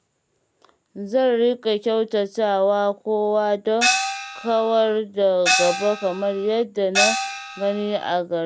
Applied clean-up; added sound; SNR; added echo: none; Gong; 2 dB; none.